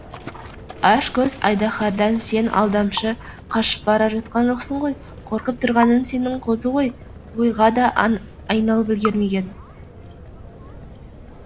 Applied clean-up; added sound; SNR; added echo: none; Livestock, farm animals, working animals + Raindrop / Drip; 15 dB; none.